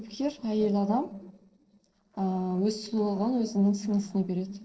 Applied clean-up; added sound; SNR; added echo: neural separator model SepFormer DNS4.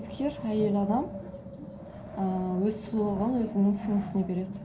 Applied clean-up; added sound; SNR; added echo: none; Wind; 15 dB; reverberation time 0.3 s.